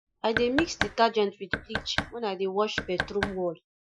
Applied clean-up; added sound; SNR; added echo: classical method Wiener filter.